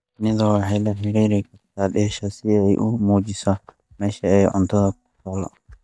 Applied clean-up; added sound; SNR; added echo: neural mask model DeepFilterNet 3.